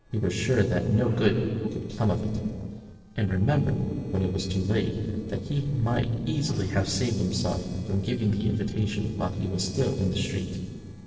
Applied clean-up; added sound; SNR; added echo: neural separator model SepFormer DNS4.